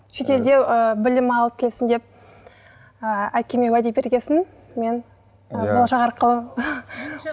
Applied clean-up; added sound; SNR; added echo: none; none; none; none.